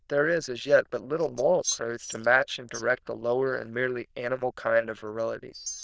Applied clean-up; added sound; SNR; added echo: neural diffusion model UNIVERSE++.